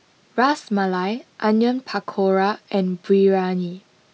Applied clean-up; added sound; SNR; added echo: none; none; none; none.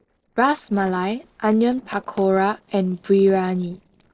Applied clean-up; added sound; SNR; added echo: neural separator model SepFormer DNS4.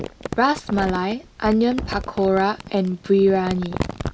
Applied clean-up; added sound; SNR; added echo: none; Crumpling, crinkling; 11 dB; none.